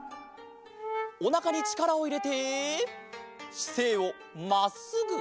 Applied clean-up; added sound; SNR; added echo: none; Brass instrument; 10 dB; none.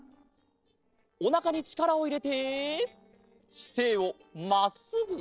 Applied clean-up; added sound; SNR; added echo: neural separator model SepFormer DNS4.